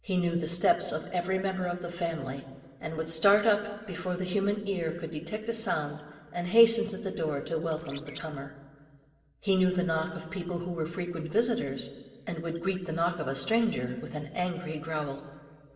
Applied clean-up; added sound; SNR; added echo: neural separator model SepFormer DNS4.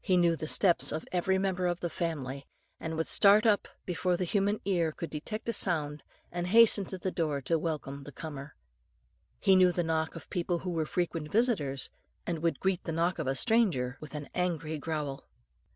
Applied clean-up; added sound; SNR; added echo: none; none; none; none.